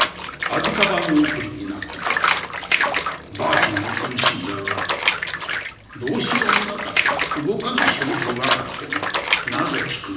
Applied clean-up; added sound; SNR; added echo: none; Bathtub (filling or washing) / Water; -3 dB; reverberation time 1.0 s.